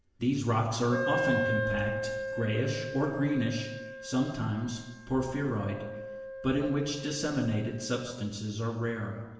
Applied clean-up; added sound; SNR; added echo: none; Wind instrument, woodwind instrument; 6 dB; reverberation time 1.0 s.